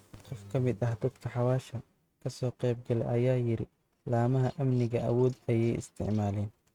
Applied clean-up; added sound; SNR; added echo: neural mask model RNNoise.